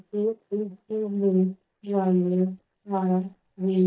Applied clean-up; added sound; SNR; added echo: neural mask model DeepFilterNet 3.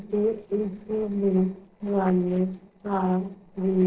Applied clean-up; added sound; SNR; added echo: neural separator model SepFormer DNS4.